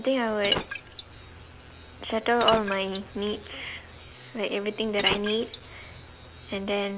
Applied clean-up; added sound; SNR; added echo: none; Liquid; 7 dB; none.